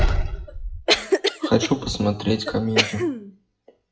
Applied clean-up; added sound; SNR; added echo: classical method WPE with log-MMSE.